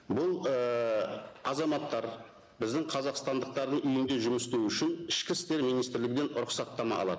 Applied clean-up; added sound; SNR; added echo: none; none; none; none.